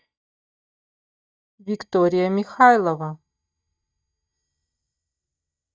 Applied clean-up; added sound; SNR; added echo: neural mask model DeepFilterNet 3.